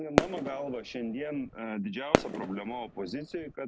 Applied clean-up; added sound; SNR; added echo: none; Fireworks; -3 dB; none.